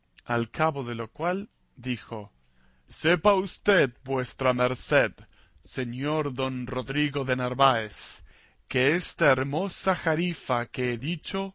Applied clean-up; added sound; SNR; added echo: none; none; none; none.